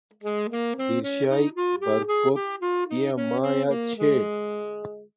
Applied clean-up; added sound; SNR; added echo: classical method Wiener filter.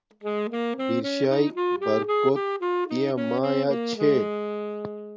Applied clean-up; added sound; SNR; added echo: none; Wind instrument, woodwind instrument; 1 dB; none.